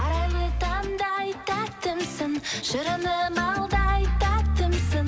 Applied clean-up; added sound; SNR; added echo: none; none; none; none.